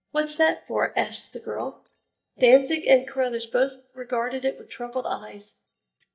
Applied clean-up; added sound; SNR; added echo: neural mask model DeepFilterNet 3.